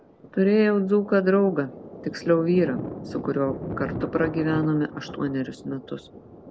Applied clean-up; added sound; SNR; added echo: none; Thunder; 11 dB; none.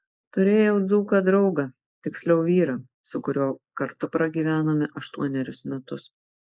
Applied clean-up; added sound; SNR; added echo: neural mask model Resemble Enhance denoiser.